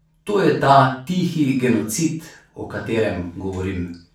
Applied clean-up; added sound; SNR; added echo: none; none; none; reverberation time 0.4 s.